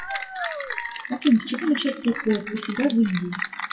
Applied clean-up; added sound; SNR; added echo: classical method WPE with log-MMSE.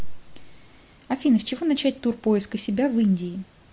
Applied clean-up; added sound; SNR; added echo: none; none; none; none.